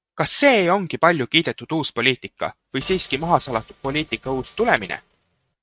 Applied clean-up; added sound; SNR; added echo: neural mask model RNNoise.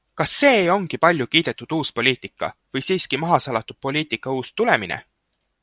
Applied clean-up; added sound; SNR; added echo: none; none; none; none.